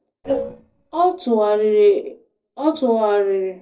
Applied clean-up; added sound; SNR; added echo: neural separator model SepFormer DNS4.